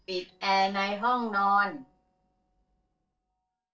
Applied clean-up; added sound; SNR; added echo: neural separator model SepFormer DNS4.